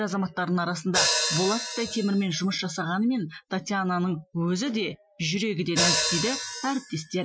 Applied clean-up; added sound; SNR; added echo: classical method Wiener filter.